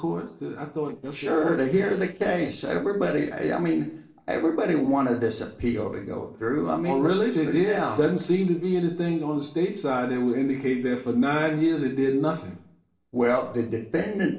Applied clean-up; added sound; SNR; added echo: neural separator model SepFormer DNS4.